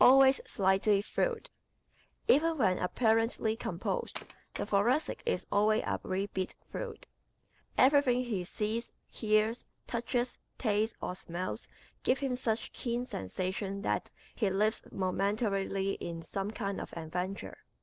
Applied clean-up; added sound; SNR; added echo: neural separator model SepFormer DNS4.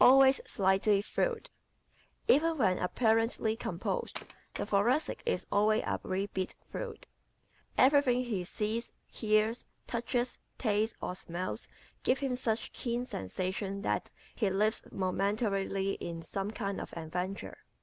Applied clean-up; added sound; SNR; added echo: none; Wood; 17 dB; none.